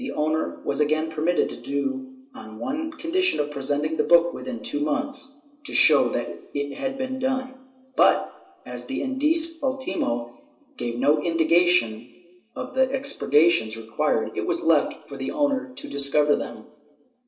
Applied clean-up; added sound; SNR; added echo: none; none; none; reverberation time 1.3 s.